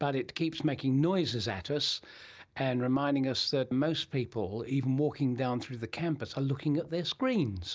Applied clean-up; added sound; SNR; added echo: none; none; none; none.